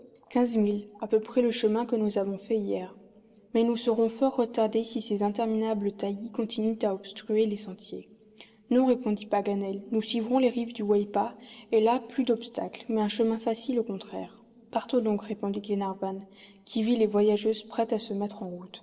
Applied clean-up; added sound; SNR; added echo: none; none; none; reverberation time 1.8 s.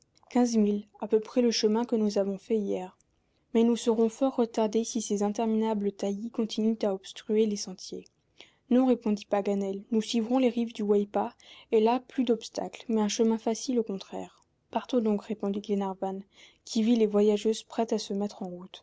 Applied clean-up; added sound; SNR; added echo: none; none; none; none.